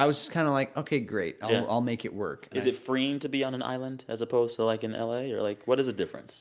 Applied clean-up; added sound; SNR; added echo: none; none; none; none.